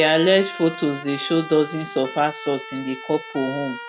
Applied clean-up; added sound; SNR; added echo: none; Trumpet; 13 dB; none.